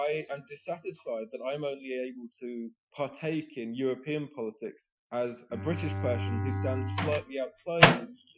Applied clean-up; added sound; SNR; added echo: classical method Wiener filter.